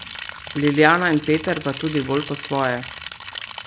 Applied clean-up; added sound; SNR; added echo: none; Liquid; 11 dB; none.